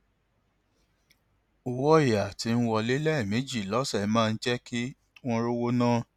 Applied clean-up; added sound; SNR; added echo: none; none; none; none.